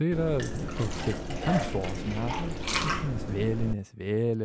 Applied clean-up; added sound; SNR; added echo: none; Liquid; 2 dB; none.